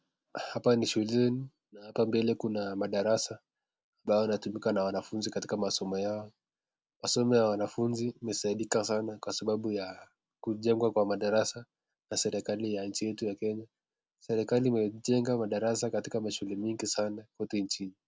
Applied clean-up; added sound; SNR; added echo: none; none; none; none.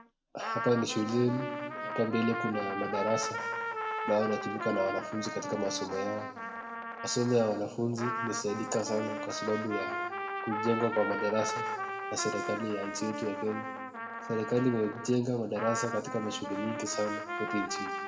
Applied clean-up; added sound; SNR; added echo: none; Trumpet; 4 dB; reverberation time 1.6 s.